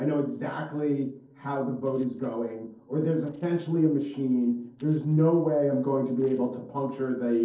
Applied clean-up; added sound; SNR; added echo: neural separator model SepFormer DNS4.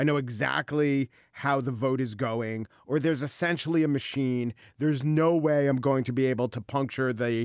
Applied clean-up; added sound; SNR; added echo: none; none; none; none.